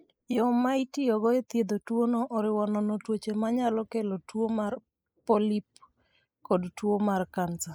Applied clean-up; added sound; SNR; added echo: neural mask model Resemble Enhance denoiser.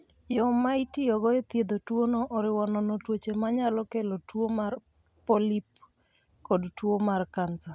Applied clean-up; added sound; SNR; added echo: none; none; none; none.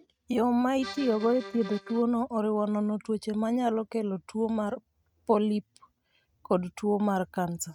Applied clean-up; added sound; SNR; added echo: neural mask model RNNoise.